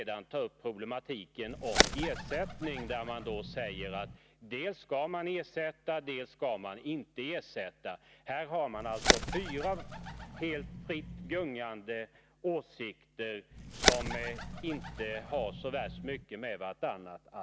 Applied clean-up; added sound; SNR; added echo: none; Bird; -3 dB; none.